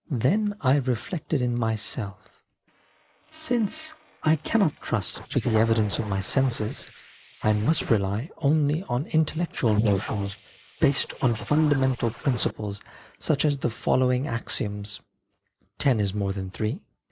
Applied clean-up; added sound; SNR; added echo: neural mask model Resemble Enhance denoiser.